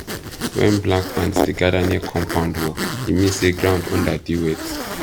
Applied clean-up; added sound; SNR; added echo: none; Zipper (clothing); 6 dB; none.